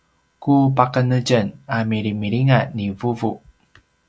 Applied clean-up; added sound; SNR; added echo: none; none; none; none.